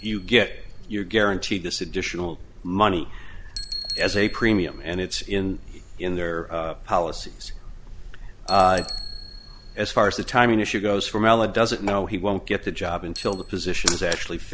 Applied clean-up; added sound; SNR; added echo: none; Bicycle; 17 dB; none.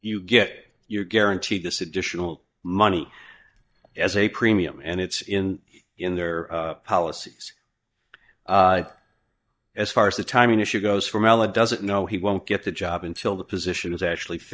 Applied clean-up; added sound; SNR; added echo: neural mask model DeepFilterNet 3.